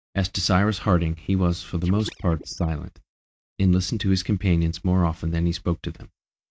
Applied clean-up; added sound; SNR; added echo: neural mask model DeepFilterNet 3.